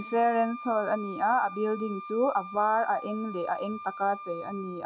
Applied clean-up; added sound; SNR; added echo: none; Wind instrument, woodwind instrument; 13 dB; none.